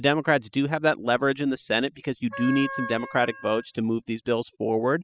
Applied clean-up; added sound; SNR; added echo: classical method spectral subtraction.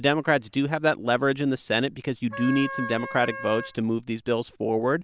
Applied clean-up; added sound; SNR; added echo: none; Wind instrument, woodwind instrument; 10 dB; none.